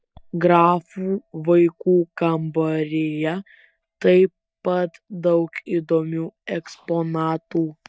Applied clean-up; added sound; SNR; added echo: neural mask model DeepFilterNet 3.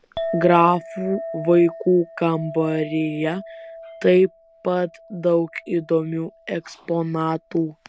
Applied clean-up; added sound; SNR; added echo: none; Chink, clink; 14 dB; none.